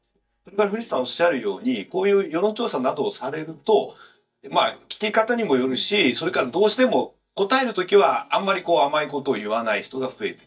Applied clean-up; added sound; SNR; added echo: neural mask model DeepFilterNet 3.